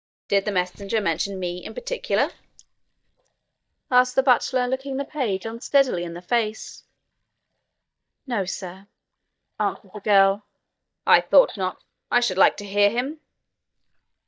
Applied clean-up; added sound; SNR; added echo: neural mask model DeepFilterNet 3.